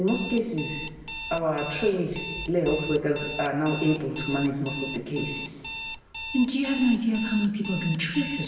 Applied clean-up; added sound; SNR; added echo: none; Alarm; 7 dB; reverberation time 1.2 s.